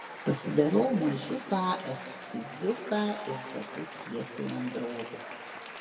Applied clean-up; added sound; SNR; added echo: none; Applause / Cheering; 11 dB; reverberation time 1.6 s.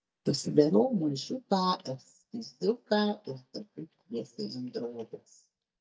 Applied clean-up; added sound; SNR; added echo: neural mask model DeepFilterNet 3.